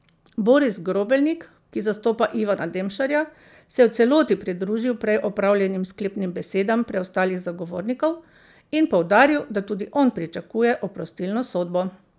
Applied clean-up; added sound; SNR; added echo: none; none; none; none.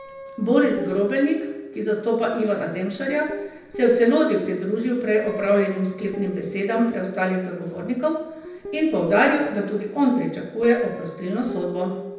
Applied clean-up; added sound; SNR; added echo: none; Guitar; 15 dB; reverberation time 0.9 s.